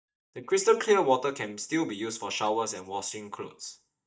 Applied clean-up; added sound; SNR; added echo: neural mask model DeepFilterNet 3.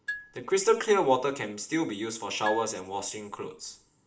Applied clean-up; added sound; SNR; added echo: none; Marimba, xylophone; 15 dB; reverberation time 0.4 s.